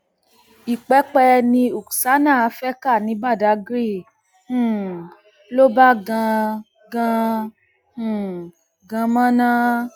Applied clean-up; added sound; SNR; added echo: none; none; none; none.